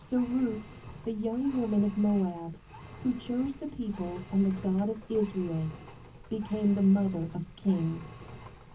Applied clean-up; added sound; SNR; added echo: none; Engine; 16 dB; reverberation time 0.3 s.